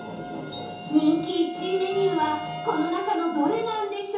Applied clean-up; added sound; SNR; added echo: none; Wind instrument, woodwind instrument; 11 dB; reverberation time 0.6 s.